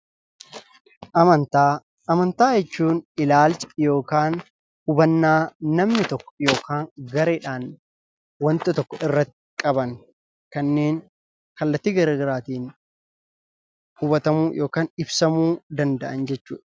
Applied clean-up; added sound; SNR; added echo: none; none; none; none.